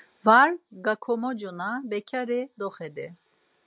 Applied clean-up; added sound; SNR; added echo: none; none; none; none.